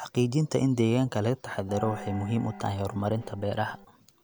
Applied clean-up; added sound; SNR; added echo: none; Gong; 14 dB; none.